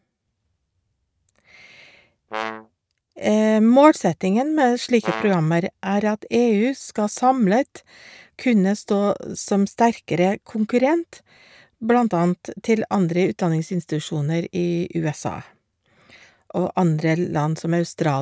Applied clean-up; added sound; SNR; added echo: neural mask model RNNoise.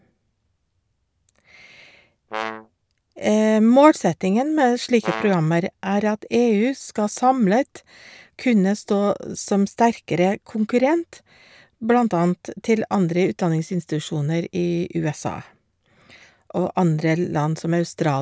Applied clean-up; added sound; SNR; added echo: none; Brass instrument; 11 dB; none.